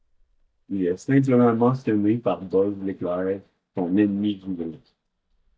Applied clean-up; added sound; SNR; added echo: neural mask model DeepFilterNet 3.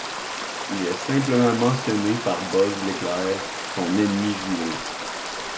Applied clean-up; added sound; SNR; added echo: none; Stream; 6 dB; none.